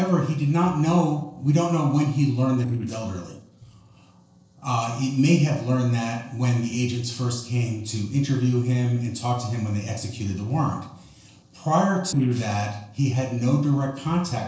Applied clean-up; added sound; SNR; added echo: neural separator model SepFormer DNS4.